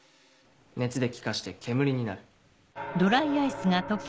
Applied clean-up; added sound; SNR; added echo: none; none; none; none.